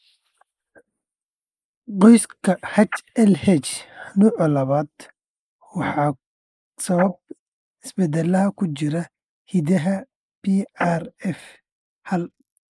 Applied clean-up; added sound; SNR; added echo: neural mask model Resemble Enhance denoiser.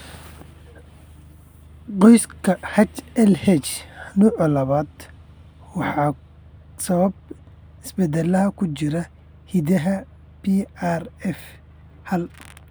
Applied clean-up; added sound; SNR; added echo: none; none; none; none.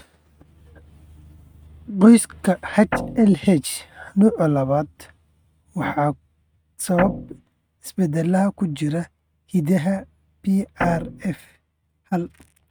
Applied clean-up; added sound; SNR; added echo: neural mask model RNNoise.